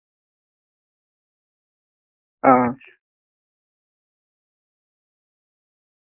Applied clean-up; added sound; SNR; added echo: neural mask model Resemble Enhance denoiser.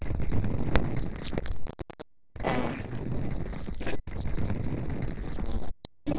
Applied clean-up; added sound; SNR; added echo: neural separator model SepFormer DNS4.